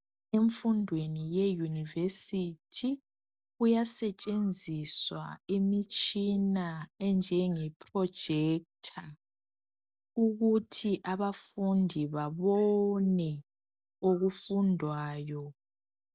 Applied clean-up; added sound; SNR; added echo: none; none; none; none.